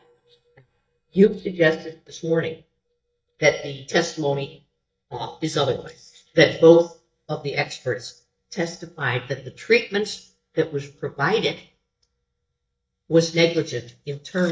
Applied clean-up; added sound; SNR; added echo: neural mask model DeepFilterNet 3.